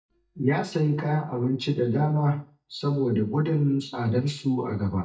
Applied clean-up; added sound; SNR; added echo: neural mask model DeepFilterNet 3.